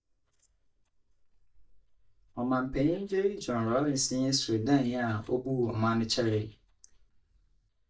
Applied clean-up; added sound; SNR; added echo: neural mask model DeepFilterNet 3.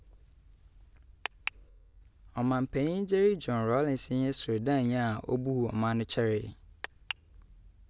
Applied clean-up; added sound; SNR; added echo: none; none; none; none.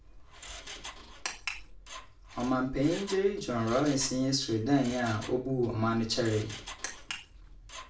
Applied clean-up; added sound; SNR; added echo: none; Mechanisms; 16 dB; reverberation time 0.3 s.